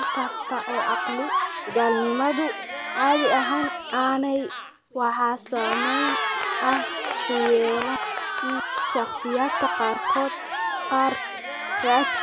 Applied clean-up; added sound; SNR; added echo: none; Cheering; 2 dB; none.